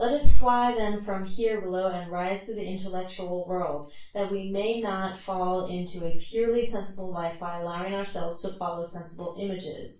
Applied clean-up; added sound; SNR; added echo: none; none; none; reverberation time 0.3 s.